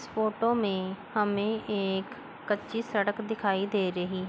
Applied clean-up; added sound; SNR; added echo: none; none; none; none.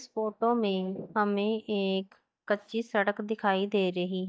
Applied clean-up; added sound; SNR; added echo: neural mask model DeepFilterNet 3.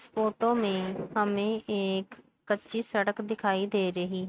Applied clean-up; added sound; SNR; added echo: neural mask model RNNoise.